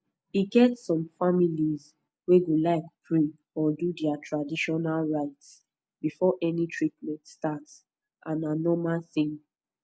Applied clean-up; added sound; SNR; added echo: none; none; none; none.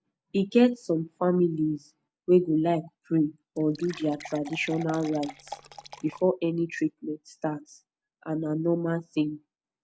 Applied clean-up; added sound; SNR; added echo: none; Fill (with liquid) / Water; 16 dB; none.